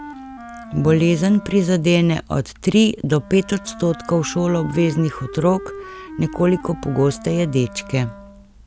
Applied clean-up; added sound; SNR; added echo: none; Wind instrument, woodwind instrument + Bowed string instrument; 16 dB; none.